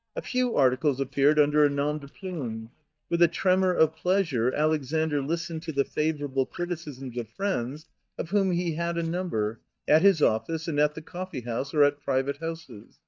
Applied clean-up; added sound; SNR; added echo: neural mask model DeepFilterNet 3.